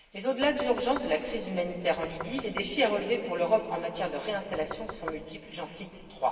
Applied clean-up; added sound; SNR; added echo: none; Knock; 13 dB; reverberation time 2.6 s.